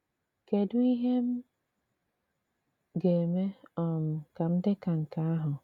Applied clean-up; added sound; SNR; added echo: none; none; none; none.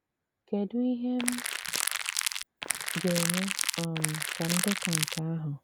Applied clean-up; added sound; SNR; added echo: none; Crackle; -1 dB; none.